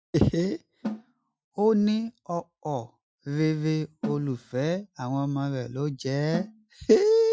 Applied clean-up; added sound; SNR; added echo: classical method Wiener filter.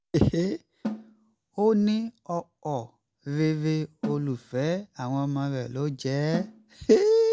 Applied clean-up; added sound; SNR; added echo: none; Snare drum; 9 dB; none.